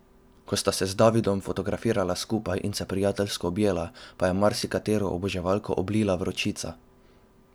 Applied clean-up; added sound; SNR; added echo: none; none; none; none.